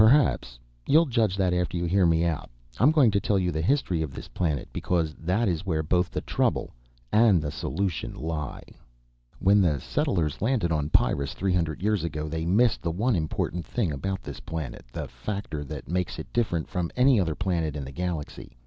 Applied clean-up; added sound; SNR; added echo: none; none; none; none.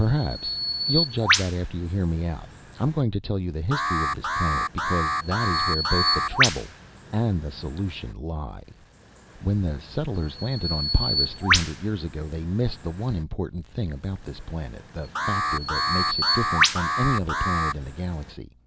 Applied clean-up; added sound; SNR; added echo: none; Bird vocalization, bird call, bird song + Alarm; 0 dB; none.